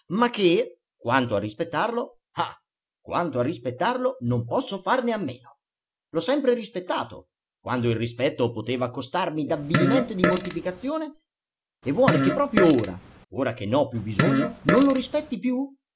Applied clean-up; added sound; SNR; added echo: none; Fart; 0 dB; none.